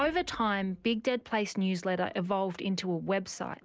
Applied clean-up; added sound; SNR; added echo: none; none; none; none.